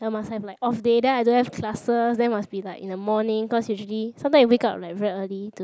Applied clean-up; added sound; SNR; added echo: none; none; none; none.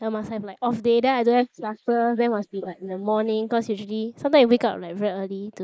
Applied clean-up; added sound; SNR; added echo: neural mask model Resemble Enhance denoiser.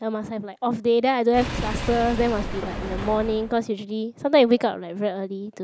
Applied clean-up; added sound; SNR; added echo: none; Engine / Car; 7 dB; none.